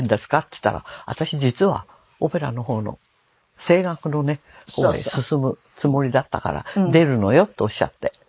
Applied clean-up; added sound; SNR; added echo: neural mask model Resemble Enhance denoiser.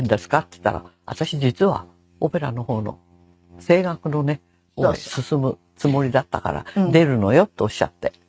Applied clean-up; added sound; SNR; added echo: neural mask model RNNoise.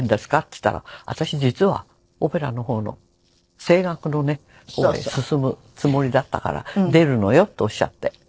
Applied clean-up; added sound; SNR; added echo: neural separator model SepFormer DNS4.